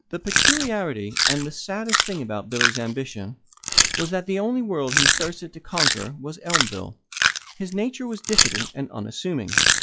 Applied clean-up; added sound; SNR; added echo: classical method log-MMSE.